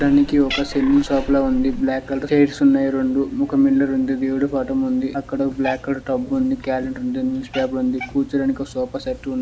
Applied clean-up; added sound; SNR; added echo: none; Cat; 15 dB; none.